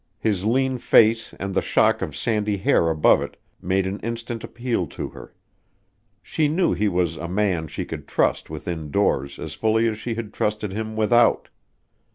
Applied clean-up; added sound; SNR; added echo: none; none; none; none.